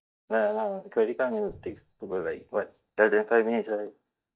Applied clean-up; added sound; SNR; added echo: neural mask model DeepFilterNet 3.